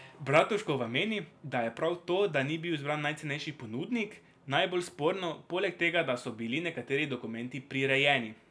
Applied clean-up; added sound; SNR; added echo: none; none; none; none.